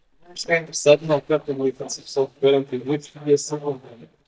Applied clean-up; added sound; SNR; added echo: neural mask model DeepFilterNet 3.